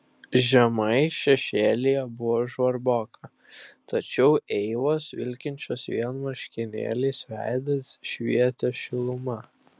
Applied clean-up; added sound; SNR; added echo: none; none; none; none.